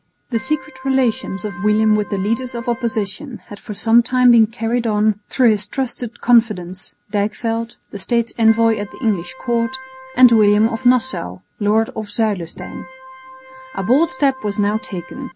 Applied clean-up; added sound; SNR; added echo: none; Organ; 19 dB; none.